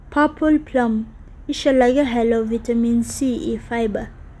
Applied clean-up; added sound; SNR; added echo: none; none; none; none.